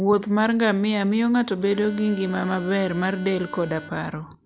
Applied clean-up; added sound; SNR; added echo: none; Harmonica; 18 dB; none.